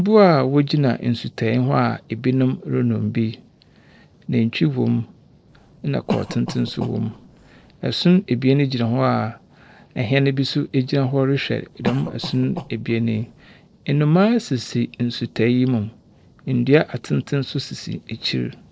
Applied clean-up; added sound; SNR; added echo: neural separator model SepFormer DNS4.